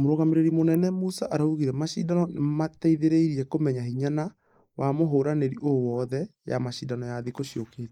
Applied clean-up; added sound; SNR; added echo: neural mask model Resemble Enhance denoiser.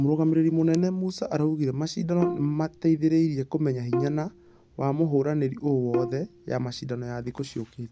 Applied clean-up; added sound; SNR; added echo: none; Bowed string instrument; 8 dB; none.